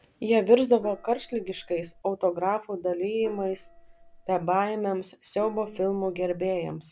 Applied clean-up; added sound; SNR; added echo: none; Gong; 20 dB; none.